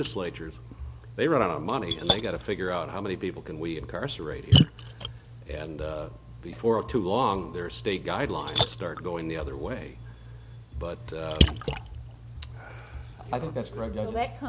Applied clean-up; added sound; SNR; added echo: none; Splash, splatter; 0 dB; none.